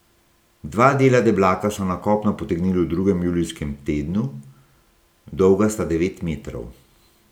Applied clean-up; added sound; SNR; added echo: none; none; none; none.